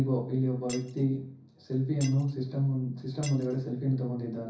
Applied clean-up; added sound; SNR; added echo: none; Shatter; 16 dB; reverberation time 0.6 s.